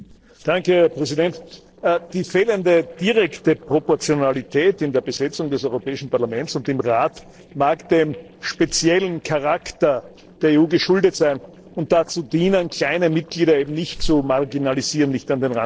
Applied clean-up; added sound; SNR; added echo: neural separator model SepFormer DNS4.